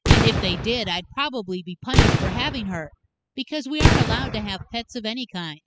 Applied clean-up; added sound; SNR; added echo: classical method spectral subtraction.